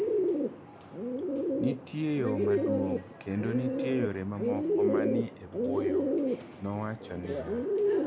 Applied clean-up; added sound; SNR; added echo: none; Bird; -5 dB; none.